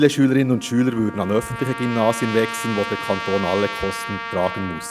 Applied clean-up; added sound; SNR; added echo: none; Trumpet; 10 dB; none.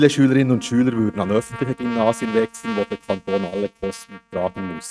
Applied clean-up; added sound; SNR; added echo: neural mask model RNNoise.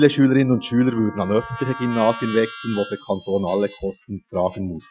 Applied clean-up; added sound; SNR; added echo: classical method Wiener filter.